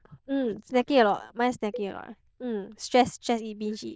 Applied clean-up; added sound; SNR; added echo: neural diffusion model UNIVERSE++.